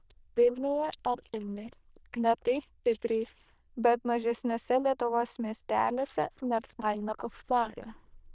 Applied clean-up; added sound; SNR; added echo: neural diffusion model UNIVERSE++.